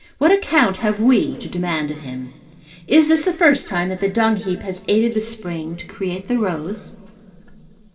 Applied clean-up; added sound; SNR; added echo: none; none; none; reverberation time 2.6 s.